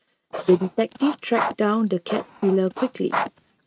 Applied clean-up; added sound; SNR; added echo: neural mask model RNNoise.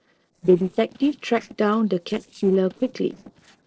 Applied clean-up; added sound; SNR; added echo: neural separator model SepFormer DNS4.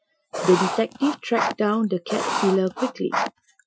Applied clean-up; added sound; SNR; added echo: classical method Wiener filter.